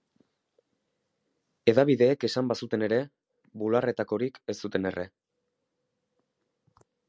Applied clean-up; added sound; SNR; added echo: none; none; none; none.